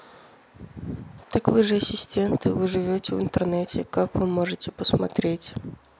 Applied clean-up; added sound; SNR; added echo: none; none; none; none.